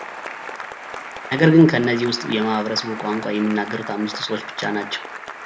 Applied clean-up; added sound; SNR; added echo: none; Applause / Cheering; 12 dB; none.